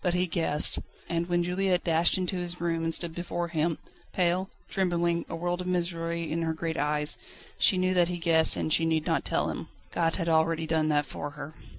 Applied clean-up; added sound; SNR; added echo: none; none; none; none.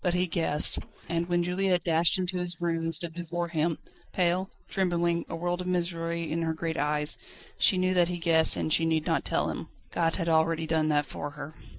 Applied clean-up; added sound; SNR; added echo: neural mask model Resemble Enhance denoiser.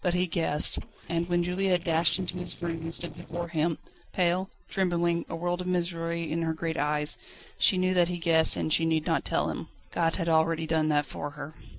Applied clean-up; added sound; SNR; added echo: neural separator model SepFormer DNS4.